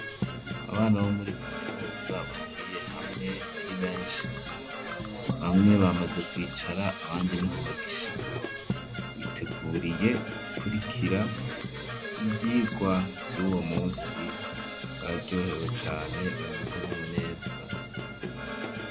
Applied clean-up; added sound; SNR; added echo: none; Brass instrument / Percussion; 5 dB; none.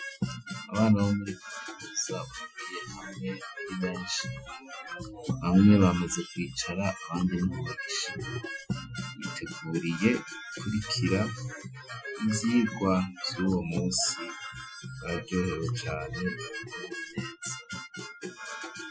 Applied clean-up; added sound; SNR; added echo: classical method Wiener filter.